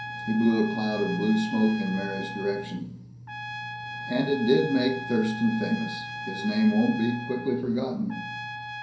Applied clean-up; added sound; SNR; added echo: none; Trumpet; 10 dB; reverberation time 0.6 s.